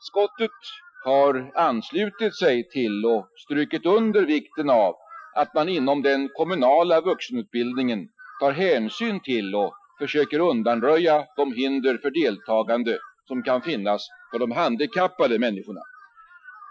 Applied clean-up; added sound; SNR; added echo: classical method Wiener filter.